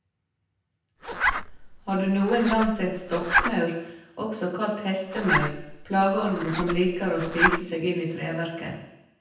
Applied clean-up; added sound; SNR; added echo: none; Zipper (clothing); 2 dB; reverberation time 0.9 s.